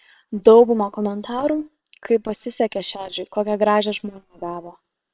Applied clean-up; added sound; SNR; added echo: neural separator model SepFormer WHAM!.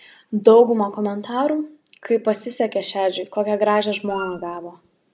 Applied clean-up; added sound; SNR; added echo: none; Wind instrument, woodwind instrument; 17 dB; none.